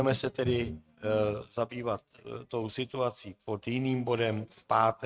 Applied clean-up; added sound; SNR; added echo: neural mask model RNNoise.